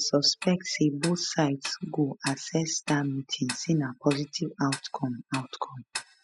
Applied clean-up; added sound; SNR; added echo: classical method spectral subtraction.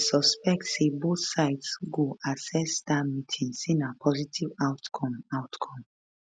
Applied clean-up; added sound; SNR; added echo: none; none; none; none.